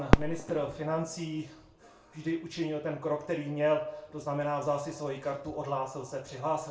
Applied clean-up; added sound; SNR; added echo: none; Fireworks; 2 dB; reverberation time 0.3 s.